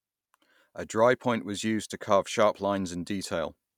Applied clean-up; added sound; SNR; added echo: none; none; none; none.